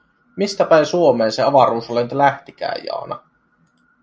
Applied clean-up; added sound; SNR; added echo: none; none; none; none.